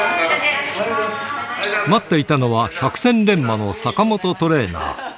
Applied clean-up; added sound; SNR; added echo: none; none; none; none.